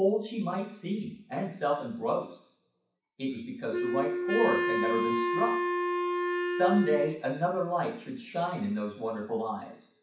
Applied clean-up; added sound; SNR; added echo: none; Wind instrument, woodwind instrument; -2 dB; reverberation time 0.6 s.